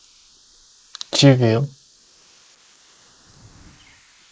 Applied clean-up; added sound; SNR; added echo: neural mask model Resemble Enhance denoiser.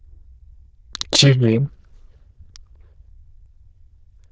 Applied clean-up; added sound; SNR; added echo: neural diffusion model UNIVERSE++.